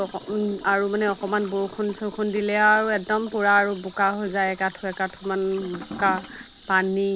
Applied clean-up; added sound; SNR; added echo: none; Toilet flush / Gurgling; 18 dB; none.